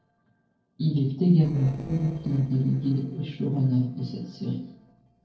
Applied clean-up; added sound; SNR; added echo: neural separator model SepFormer DNS4.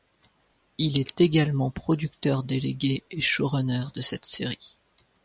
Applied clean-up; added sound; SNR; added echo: none; none; none; none.